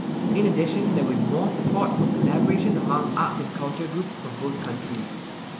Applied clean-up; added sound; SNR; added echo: none; Rain; -2 dB; none.